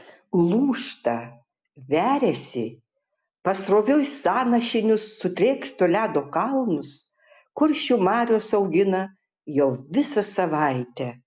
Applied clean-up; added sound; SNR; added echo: none; none; none; none.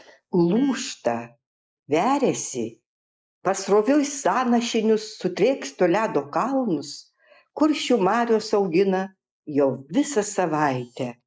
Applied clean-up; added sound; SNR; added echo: neural mask model Resemble Enhance denoiser.